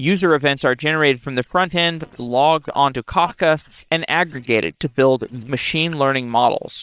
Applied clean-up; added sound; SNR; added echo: neural separator model SepFormer WHAM!.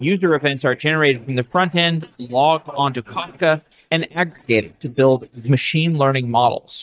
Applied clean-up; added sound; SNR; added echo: neural mask model DeepFilterNet 3.